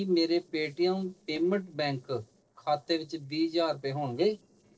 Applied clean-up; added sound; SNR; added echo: neural separator model SepFormer DNS4.